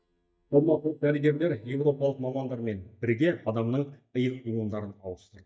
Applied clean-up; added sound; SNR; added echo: neural mask model DeepFilterNet 3.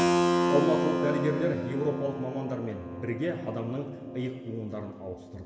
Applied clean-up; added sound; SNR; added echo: none; Keyboard (musical); -1 dB; reverberation time 2.5 s.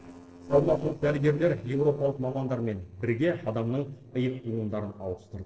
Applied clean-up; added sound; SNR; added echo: neural separator model SepFormer DNS4.